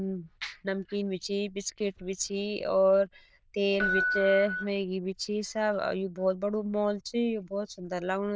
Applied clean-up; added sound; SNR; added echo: neural diffusion model UNIVERSE++.